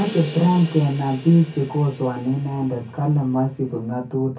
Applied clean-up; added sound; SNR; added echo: none; Crash cymbal; 19 dB; reverberation time 0.3 s.